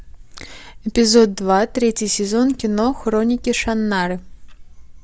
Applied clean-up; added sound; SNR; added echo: none; Clock; 18 dB; none.